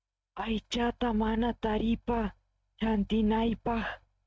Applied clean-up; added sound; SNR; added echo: neural mask model RNNoise.